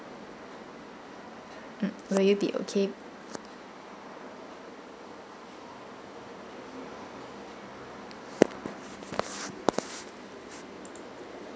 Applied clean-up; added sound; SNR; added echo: none; none; none; none.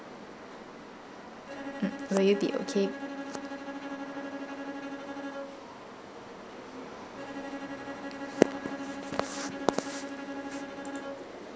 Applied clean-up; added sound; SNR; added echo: none; Bowed string instrument; 6 dB; none.